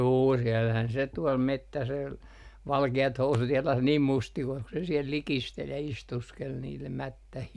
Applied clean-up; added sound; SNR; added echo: none; none; none; none.